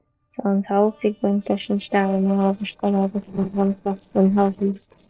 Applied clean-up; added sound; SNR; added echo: neural separator model SepFormer DNS4.